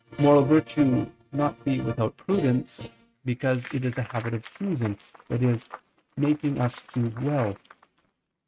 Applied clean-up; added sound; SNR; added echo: neural mask model RNNoise.